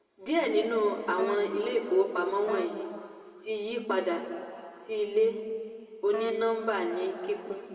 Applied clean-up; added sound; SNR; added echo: none; Wind instrument, woodwind instrument; 12 dB; reverberation time 2.2 s.